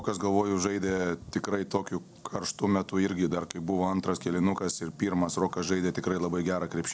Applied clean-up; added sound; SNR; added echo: none; none; none; none.